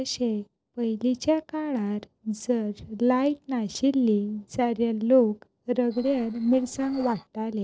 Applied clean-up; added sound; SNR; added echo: neural separator model SepFormer DNS4.